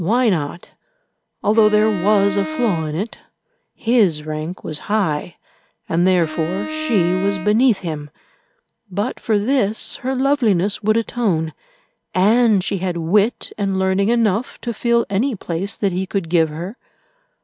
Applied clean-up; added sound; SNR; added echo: none; Bowed string instrument; 9 dB; none.